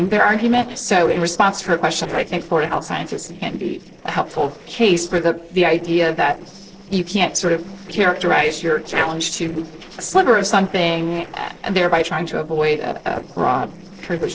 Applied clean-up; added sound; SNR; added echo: neural separator model SepFormer DNS4.